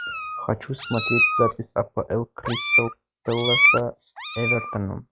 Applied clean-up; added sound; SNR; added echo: classical method log-MMSE.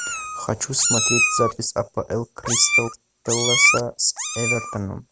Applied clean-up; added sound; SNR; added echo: none; Meow; -2 dB; none.